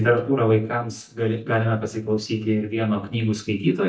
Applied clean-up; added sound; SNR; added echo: neural mask model DeepFilterNet 3.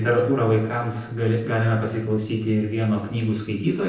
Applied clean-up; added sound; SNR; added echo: neural separator model SepFormer DNS4.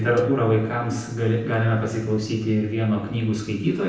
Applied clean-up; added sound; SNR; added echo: none; Cowbell; 11 dB; reverberation time 0.9 s.